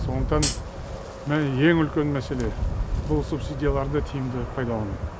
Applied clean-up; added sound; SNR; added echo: none; Hi-hat; 5 dB; none.